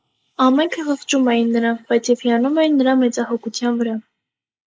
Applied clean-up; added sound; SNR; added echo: neural mask model Resemble Enhance denoiser.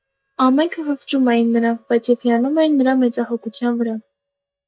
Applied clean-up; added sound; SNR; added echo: neural mask model DeepFilterNet 3.